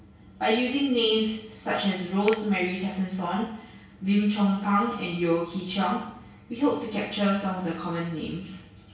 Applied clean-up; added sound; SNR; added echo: none; Finger snapping; 19 dB; reverberation time 0.6 s.